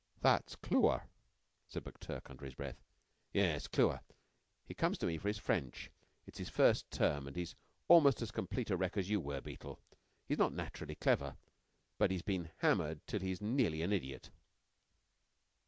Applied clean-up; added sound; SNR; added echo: none; none; none; none.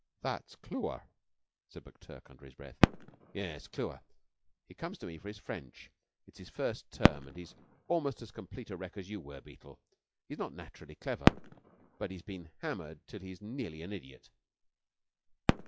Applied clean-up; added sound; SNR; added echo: classical method log-MMSE.